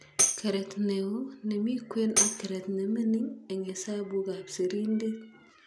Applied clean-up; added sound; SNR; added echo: none; Tambourine; 1 dB; none.